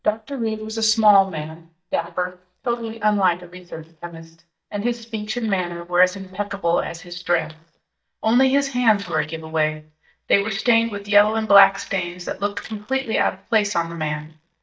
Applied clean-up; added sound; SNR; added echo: neural mask model DeepFilterNet 3.